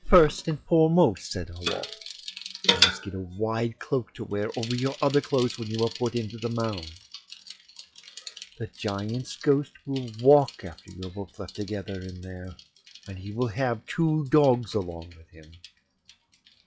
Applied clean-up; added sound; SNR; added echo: classical method log-MMSE.